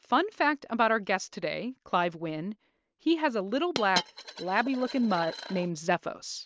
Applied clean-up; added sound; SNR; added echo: neural mask model RNNoise.